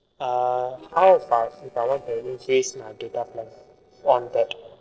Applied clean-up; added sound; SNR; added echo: neural separator model SepFormer DNS4.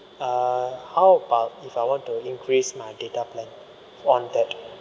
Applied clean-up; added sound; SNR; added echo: none; none; none; none.